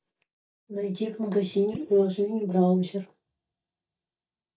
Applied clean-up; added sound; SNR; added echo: neural mask model DeepFilterNet 3.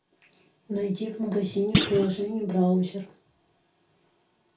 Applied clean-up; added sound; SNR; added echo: none; Thump, thud; 1 dB; reverberation time 0.2 s.